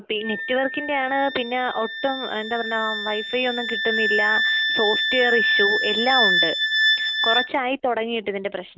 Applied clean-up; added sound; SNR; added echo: none; Wind instrument, woodwind instrument; -1 dB; none.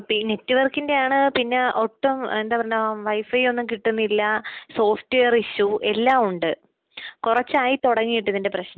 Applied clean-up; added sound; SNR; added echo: none; none; none; none.